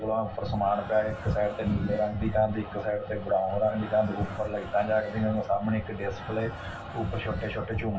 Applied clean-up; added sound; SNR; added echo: none; Crowd; 17 dB; reverberation time 0.2 s.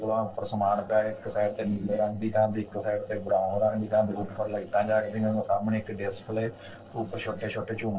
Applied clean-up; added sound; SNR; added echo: neural separator model SepFormer DNS4.